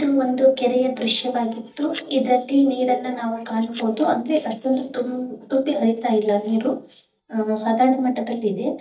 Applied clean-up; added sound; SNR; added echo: neural mask model DeepFilterNet 3.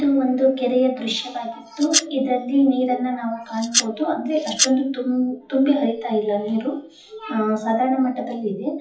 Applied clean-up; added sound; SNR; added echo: classical method WPE with log-MMSE.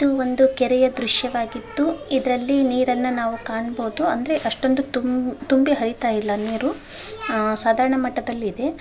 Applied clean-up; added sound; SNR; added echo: none; none; none; none.